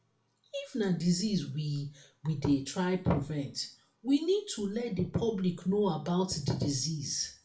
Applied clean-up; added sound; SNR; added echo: none; none; none; reverberation time 0.3 s.